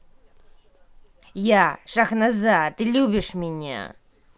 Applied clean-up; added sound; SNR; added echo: none; none; none; none.